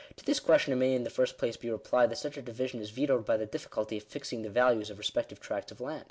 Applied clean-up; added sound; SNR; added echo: none; none; none; none.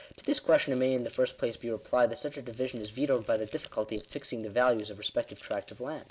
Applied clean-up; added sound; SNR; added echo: neural mask model Resemble Enhance denoiser.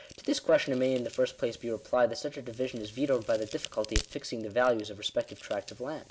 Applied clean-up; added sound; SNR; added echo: none; Crack; 13 dB; none.